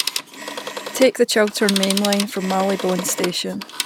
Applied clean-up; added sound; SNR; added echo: none; Telephone; 7 dB; none.